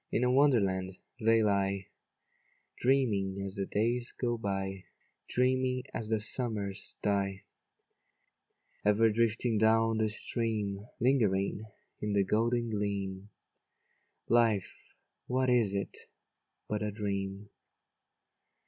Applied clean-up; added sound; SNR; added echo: none; none; none; none.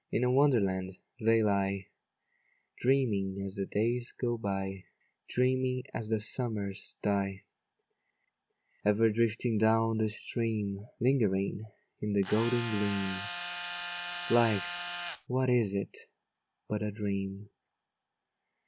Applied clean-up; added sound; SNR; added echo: none; Tools; 5 dB; none.